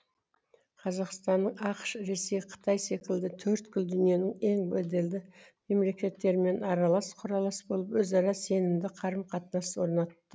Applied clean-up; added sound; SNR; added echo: none; none; none; none.